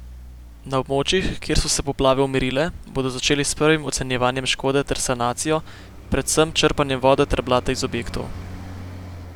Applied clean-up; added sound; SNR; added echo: none; Traffic noise, roadway noise; 18 dB; none.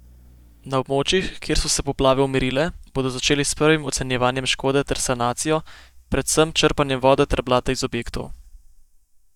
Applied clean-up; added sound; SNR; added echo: neural mask model DeepFilterNet 3.